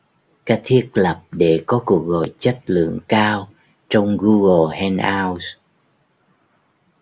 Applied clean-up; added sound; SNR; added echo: none; none; none; none.